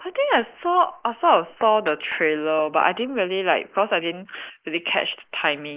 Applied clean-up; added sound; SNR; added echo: neural mask model Resemble Enhance denoiser.